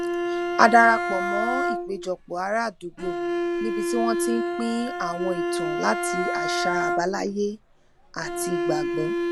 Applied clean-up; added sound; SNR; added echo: none; Bowed string instrument; 1 dB; none.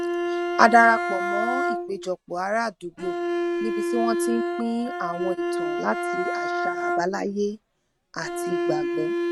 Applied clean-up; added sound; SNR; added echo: neural mask model RNNoise.